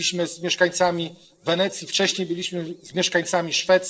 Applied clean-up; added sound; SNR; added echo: neural separator model SepFormer DNS4.